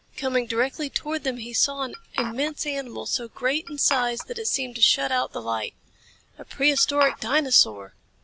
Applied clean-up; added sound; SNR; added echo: none; Glass; 10 dB; none.